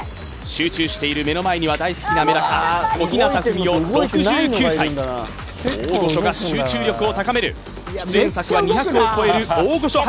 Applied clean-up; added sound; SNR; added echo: none; none; none; none.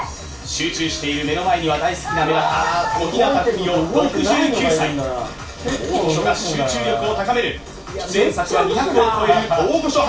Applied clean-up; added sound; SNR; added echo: none; none; none; reverberation time 0.4 s.